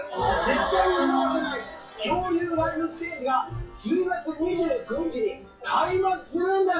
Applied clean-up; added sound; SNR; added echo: classical method WPE with log-MMSE.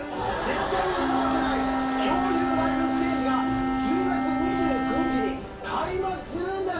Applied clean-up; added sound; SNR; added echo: none; Wind instrument, woodwind instrument; 0 dB; reverberation time 0.3 s.